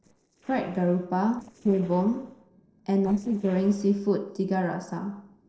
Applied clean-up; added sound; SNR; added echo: neural separator model SepFormer DNS4.